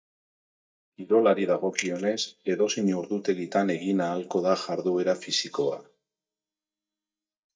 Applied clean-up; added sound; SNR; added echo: neural mask model DeepFilterNet 3.